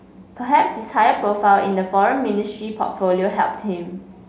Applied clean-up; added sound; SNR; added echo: none; none; none; none.